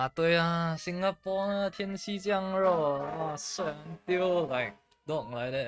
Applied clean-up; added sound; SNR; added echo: neural mask model RNNoise.